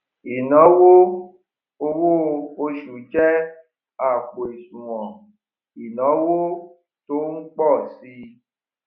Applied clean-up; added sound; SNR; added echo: none; none; none; none.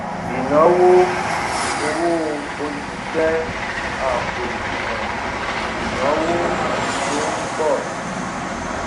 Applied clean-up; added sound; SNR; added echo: none; Train; 2 dB; none.